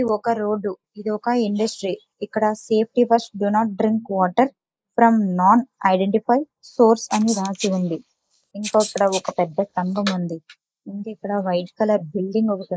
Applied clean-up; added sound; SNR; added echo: neural mask model Resemble Enhance denoiser.